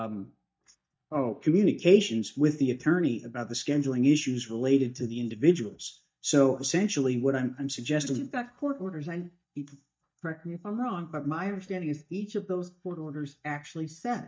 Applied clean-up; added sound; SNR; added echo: neural mask model DeepFilterNet 3.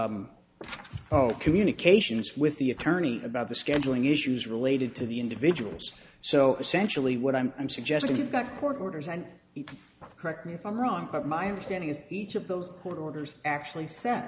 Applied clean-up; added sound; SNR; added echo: none; none; none; none.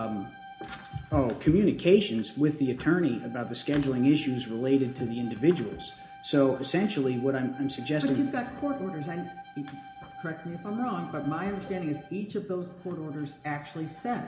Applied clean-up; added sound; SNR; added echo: none; Bowed string instrument; 19 dB; reverberation time 0.4 s.